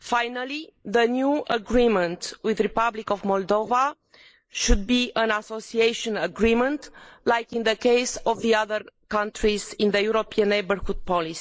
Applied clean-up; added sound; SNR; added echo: neural mask model Resemble Enhance denoiser.